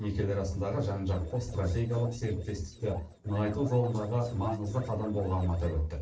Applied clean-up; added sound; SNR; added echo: neural separator model SepFormer DNS4.